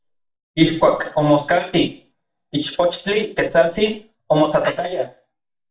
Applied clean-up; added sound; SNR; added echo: neural mask model DeepFilterNet 3.